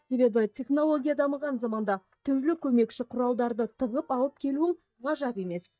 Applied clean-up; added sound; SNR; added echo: neural mask model DeepFilterNet 3.